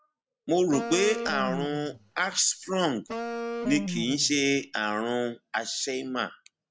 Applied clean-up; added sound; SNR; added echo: none; Wind instrument, woodwind instrument; 7 dB; none.